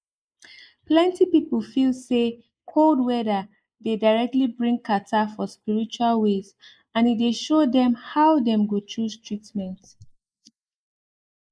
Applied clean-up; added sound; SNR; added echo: neural mask model Resemble Enhance denoiser.